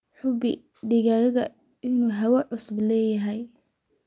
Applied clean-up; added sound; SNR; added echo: none; none; none; none.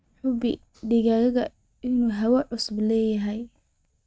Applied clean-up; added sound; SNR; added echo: neural mask model RNNoise.